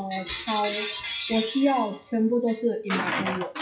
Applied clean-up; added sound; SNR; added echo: classical method WPE with log-MMSE.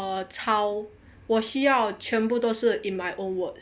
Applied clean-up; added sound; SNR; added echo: none; none; none; none.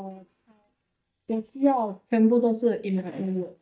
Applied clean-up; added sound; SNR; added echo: neural mask model DeepFilterNet 3.